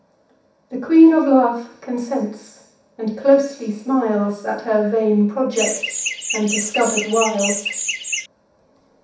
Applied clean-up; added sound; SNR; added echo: none; Chirp, tweet; 5 dB; reverberation time 0.7 s.